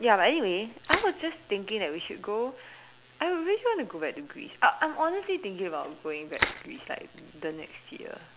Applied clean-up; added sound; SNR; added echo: none; Crushing; 6 dB; none.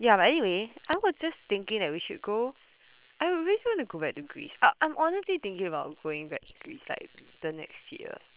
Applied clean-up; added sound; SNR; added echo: neural separator model SepFormer WHAM!.